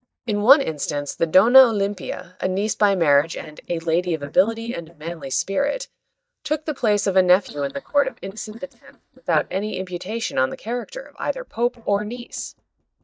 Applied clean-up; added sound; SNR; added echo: neural mask model DeepFilterNet 3.